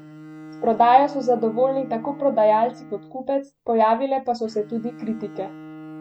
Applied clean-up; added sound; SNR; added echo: none; Bowed string instrument; 18 dB; none.